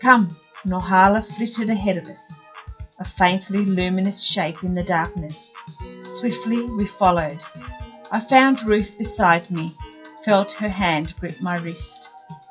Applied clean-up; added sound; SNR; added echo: classical method WPE with log-MMSE.